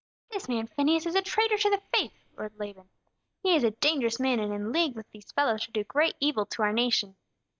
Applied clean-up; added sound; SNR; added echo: neural mask model DeepFilterNet 3.